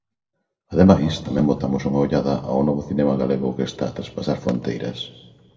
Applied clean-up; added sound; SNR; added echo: none; none; none; reverberation time 1.2 s.